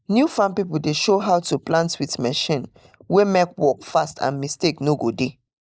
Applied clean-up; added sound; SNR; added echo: neural mask model Resemble Enhance denoiser.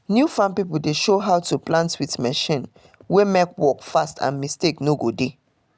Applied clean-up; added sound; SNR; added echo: none; none; none; none.